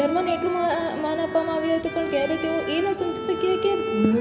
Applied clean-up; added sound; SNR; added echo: none; Bowed string instrument; 8 dB; none.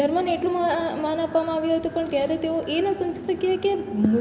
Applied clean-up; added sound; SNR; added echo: none; none; none; none.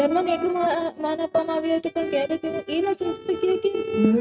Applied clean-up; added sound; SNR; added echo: neural mask model RNNoise.